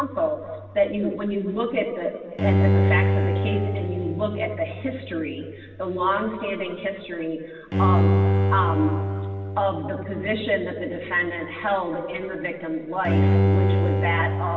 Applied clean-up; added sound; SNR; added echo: none; Bowed string instrument; -2 dB; reverberation time 2.3 s.